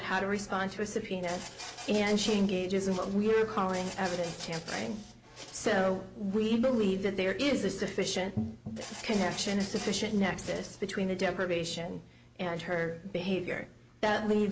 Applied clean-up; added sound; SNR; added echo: none; Printer; 14 dB; none.